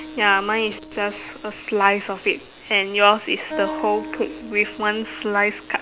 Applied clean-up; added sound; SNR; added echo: none; Acoustic guitar; 14 dB; none.